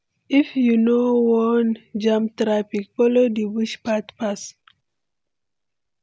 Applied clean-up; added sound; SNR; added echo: none; none; none; none.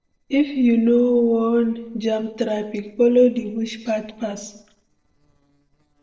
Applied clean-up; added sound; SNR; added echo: neural separator model SepFormer DNS4.